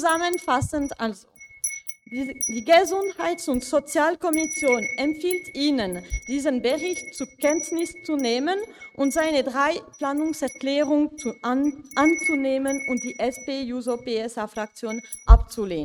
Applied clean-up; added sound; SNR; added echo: neural mask model RNNoise.